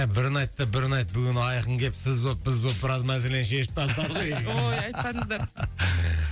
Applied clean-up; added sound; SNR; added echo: none; none; none; none.